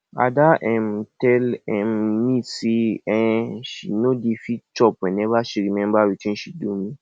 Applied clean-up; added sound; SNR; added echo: none; none; none; none.